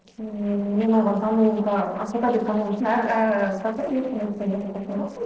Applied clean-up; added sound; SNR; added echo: neural separator model SepFormer DNS4.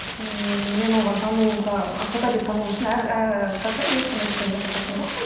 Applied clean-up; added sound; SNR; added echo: none; Wind; 5 dB; reverberation time 0.9 s.